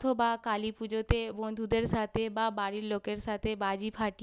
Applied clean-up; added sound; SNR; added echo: none; none; none; none.